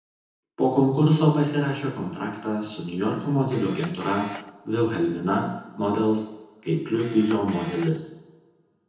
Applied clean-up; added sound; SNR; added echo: none; Camera; 16 dB; reverberation time 0.9 s.